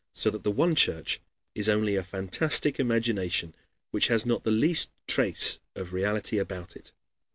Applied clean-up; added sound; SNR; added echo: none; none; none; none.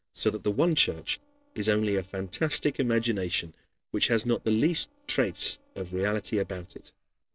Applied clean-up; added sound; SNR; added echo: neural separator model SepFormer DNS4.